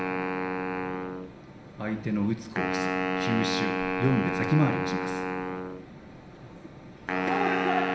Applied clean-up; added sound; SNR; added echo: none; Wind instrument, woodwind instrument; 0 dB; reverberation time 0.9 s.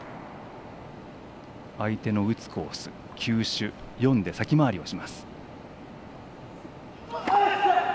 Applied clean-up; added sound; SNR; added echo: none; none; none; none.